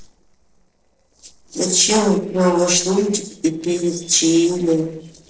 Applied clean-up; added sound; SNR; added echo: neural separator model SepFormer DNS4.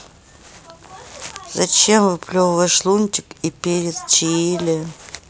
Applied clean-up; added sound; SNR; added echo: none; none; none; none.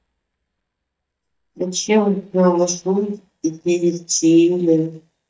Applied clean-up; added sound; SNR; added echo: neural mask model DeepFilterNet 3.